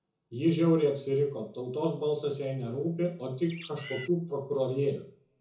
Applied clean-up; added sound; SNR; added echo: none; Bird; 13 dB; reverberation time 0.6 s.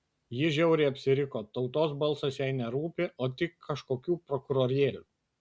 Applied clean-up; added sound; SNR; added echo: none; none; none; none.